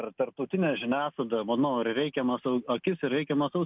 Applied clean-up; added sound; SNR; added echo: none; none; none; none.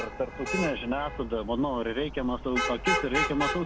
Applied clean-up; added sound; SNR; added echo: none; Traffic noise, roadway noise / Vehicle horn, car horn, honking; 3 dB; none.